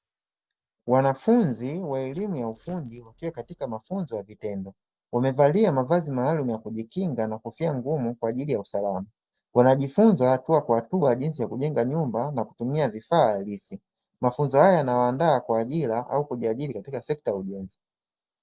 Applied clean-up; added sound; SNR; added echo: neural separator model SepFormer DNS4.